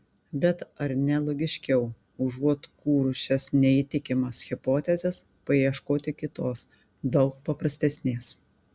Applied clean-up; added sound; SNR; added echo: none; none; none; none.